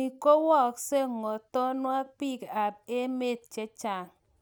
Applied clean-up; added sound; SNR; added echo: none; none; none; none.